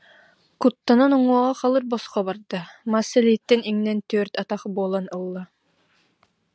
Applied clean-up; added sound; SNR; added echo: none; none; none; none.